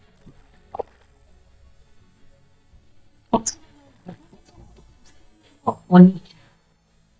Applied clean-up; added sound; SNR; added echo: neural mask model DeepFilterNet 3.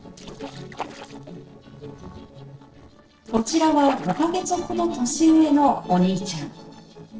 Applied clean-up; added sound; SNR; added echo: neural separator model SepFormer DNS4.